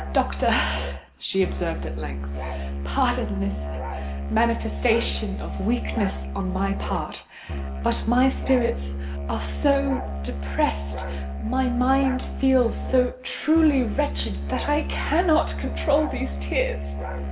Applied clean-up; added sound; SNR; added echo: none; Musical instrument; 4 dB; none.